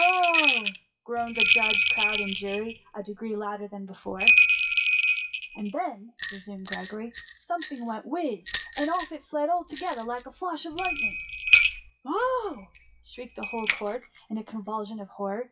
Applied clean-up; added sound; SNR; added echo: classical method WPE with log-MMSE.